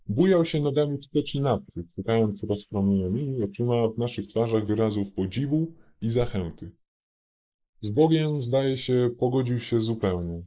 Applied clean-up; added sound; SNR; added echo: neural mask model Resemble Enhance denoiser.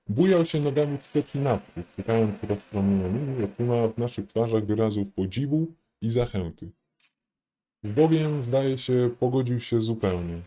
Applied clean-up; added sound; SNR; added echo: neural mask model RNNoise.